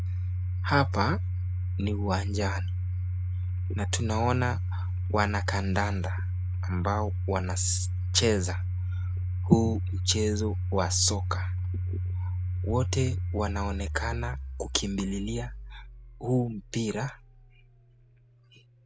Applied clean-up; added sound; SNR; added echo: none; Domestic sounds, home sounds; 0 dB; none.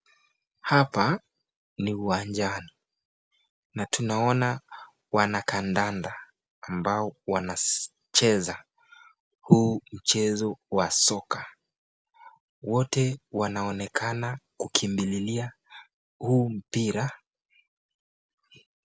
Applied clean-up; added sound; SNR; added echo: none; none; none; none.